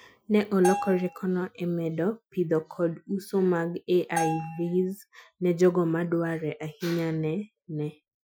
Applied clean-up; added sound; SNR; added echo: classical method Wiener filter.